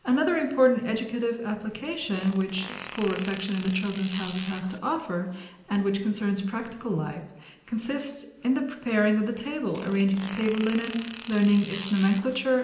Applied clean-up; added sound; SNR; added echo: none; Fart; 11 dB; reverberation time 0.8 s.